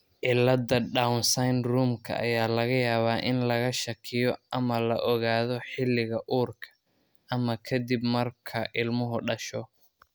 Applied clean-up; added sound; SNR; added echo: none; none; none; none.